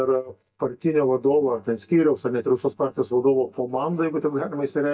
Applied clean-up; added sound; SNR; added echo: neural mask model DeepFilterNet 3.